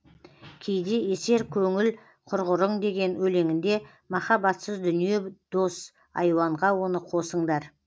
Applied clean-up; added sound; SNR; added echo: none; none; none; none.